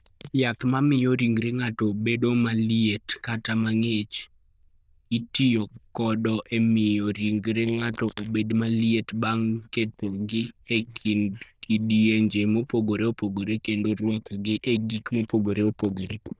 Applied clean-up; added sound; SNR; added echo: neural diffusion model UNIVERSE++.